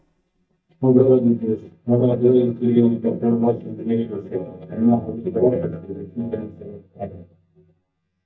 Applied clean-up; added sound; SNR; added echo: neural mask model DeepFilterNet 3.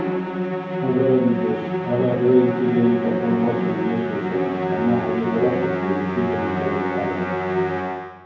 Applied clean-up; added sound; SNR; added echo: none; Musical instrument; 2 dB; reverberation time 0.9 s.